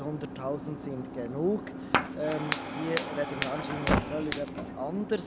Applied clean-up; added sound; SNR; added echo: none; Fire; 0 dB; none.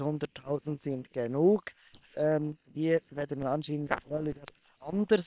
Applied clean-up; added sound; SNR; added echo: neural separator model SepFormer WHAM!.